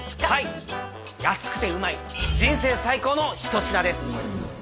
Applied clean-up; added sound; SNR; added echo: none; none; none; none.